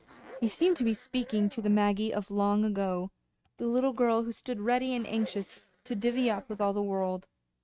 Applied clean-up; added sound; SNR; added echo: neural mask model RNNoise.